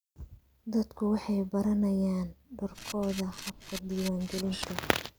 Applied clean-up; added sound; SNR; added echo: none; Camera; 11 dB; none.